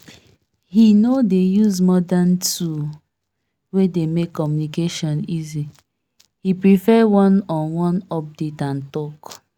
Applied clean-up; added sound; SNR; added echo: none; none; none; none.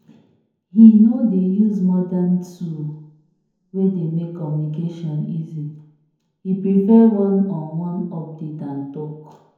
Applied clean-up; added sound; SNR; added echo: none; none; none; reverberation time 0.9 s.